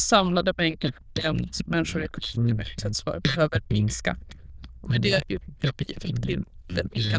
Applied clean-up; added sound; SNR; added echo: neural diffusion model UNIVERSE++.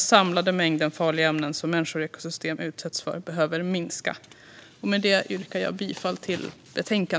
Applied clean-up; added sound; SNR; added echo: none; none; none; none.